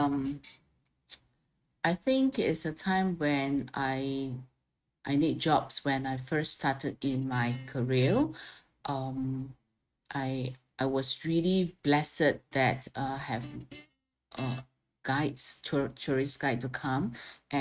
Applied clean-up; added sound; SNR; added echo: neural mask model RNNoise.